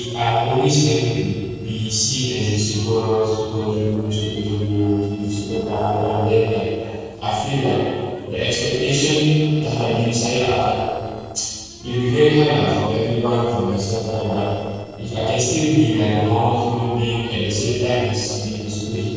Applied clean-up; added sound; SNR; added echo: neural separator model SepFormer DNS4.